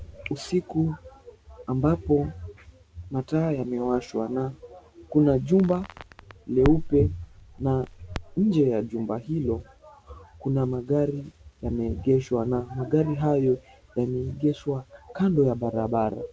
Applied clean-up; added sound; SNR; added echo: none; Crackle; 9 dB; none.